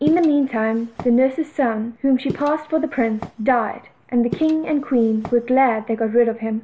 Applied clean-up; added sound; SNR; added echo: none; Walk, footsteps; 16 dB; none.